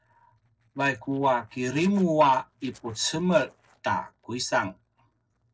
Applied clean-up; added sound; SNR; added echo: neural separator model SepFormer DNS4.